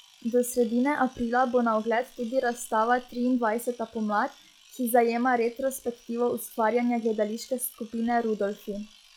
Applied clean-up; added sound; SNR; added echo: classical method log-MMSE.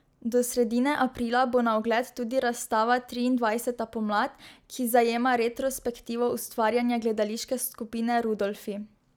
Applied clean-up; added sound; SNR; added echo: none; none; none; none.